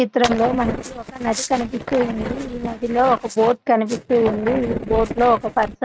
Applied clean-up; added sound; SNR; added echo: neural mask model RNNoise.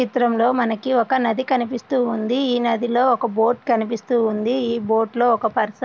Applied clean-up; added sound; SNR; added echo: none; none; none; none.